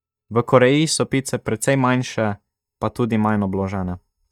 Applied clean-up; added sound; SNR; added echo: neural mask model DeepFilterNet 3.